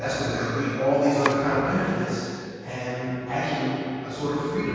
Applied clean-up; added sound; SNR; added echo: none; Domestic sounds, home sounds; 15 dB; reverberation time 2.2 s.